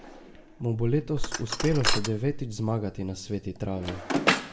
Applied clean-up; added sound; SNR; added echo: none; Drawer open or close; 4 dB; reverberation time 0.6 s.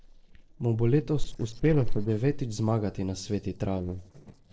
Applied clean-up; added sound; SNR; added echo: neural separator model SepFormer DNS4.